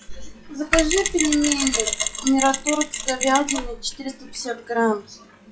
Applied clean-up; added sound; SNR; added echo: classical method log-MMSE.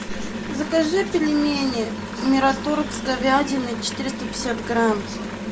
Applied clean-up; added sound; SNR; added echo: none; none; none; none.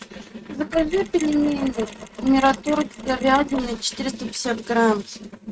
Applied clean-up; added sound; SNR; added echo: neural mask model RNNoise.